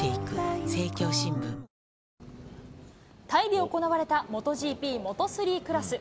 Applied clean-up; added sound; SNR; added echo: none; none; none; none.